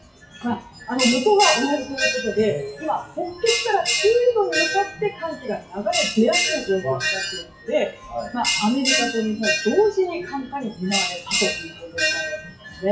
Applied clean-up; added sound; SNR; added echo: classical method WPE with log-MMSE.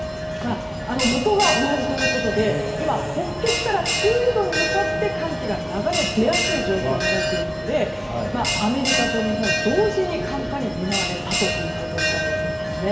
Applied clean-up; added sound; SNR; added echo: none; Bell; 1 dB; reverberation time 2.2 s.